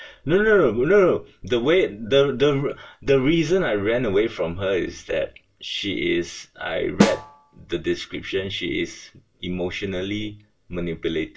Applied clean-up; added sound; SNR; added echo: none; Snare drum; 3 dB; reverberation time 0.2 s.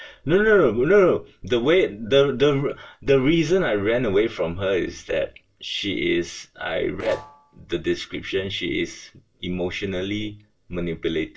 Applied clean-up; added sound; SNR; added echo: neural separator model SepFormer DNS4.